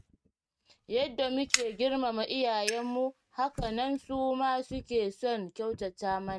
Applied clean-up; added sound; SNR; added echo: neural mask model RNNoise.